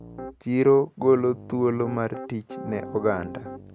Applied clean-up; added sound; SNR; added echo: none; Piano; 15 dB; none.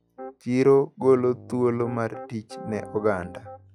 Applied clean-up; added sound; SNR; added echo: classical method log-MMSE.